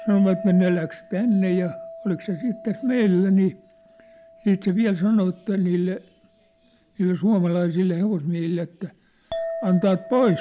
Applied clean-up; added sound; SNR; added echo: none; Chink, clink; 16 dB; none.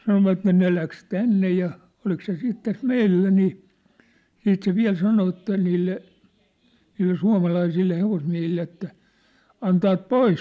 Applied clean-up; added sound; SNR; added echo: none; none; none; none.